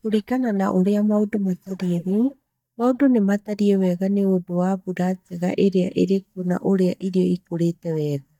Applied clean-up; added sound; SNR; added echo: neural mask model DeepFilterNet 3.